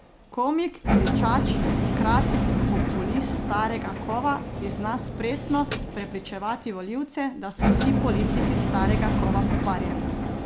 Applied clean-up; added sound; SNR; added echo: none; Engine; -4 dB; none.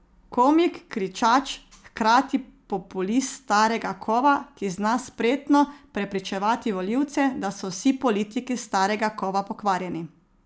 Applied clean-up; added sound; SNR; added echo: none; none; none; none.